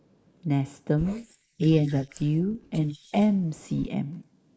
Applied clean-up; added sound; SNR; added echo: neural mask model Resemble Enhance denoiser.